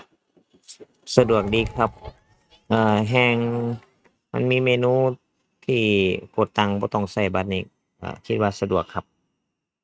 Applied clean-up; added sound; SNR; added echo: neural mask model RNNoise.